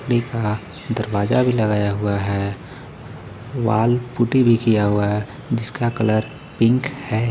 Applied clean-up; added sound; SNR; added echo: none; none; none; none.